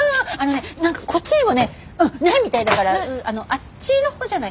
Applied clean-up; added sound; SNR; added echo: none; none; none; none.